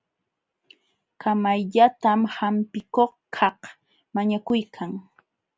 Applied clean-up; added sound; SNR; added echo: none; none; none; none.